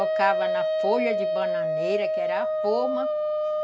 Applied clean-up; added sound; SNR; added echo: none; Wind instrument, woodwind instrument; -4 dB; none.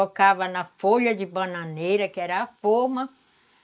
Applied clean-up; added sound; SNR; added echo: neural mask model Resemble Enhance denoiser.